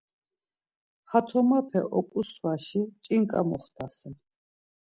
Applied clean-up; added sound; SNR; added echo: none; none; none; none.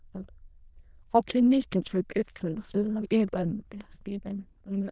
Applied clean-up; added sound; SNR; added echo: neural diffusion model UNIVERSE++.